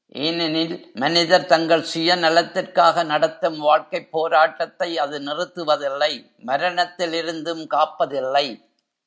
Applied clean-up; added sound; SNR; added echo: none; none; none; none.